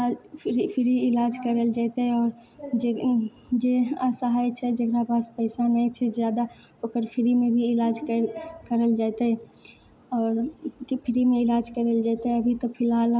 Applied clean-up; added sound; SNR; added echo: none; none; none; none.